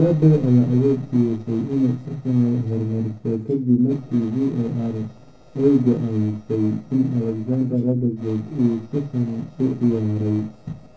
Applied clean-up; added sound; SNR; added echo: neural separator model SepFormer DNS4.